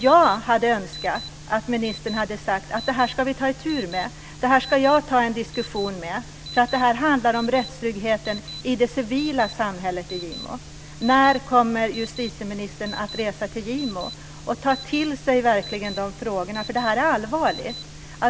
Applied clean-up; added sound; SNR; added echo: none; Alarm; 18 dB; none.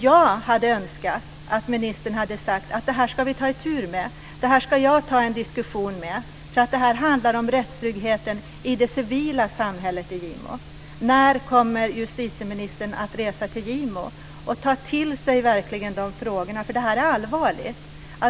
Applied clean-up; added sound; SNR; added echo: none; none; none; none.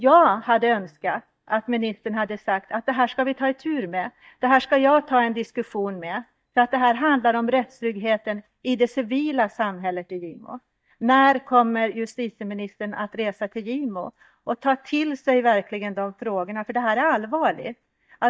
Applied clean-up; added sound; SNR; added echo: neural mask model DeepFilterNet 3.